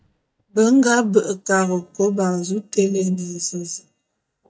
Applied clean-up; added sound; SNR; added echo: neural mask model DeepFilterNet 3.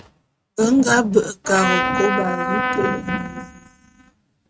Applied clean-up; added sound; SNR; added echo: neural mask model RNNoise.